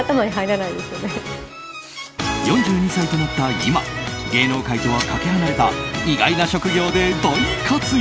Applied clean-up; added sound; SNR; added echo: none; none; none; none.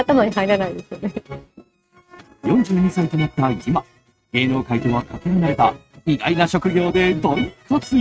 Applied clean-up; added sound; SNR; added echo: neural mask model RNNoise.